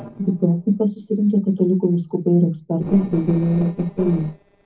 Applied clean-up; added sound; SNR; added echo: neural separator model SepFormer DNS4.